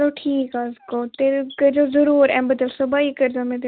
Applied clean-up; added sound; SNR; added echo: none; none; none; none.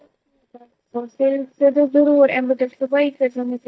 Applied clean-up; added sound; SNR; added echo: neural mask model DeepFilterNet 3.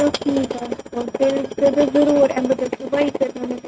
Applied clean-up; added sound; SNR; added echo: neural mask model RNNoise.